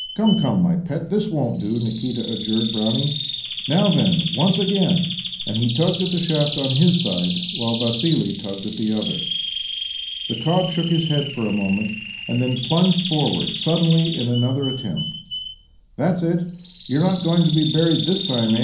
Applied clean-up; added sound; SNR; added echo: none; Bird vocalization, bird call, bird song; 6 dB; reverberation time 0.6 s.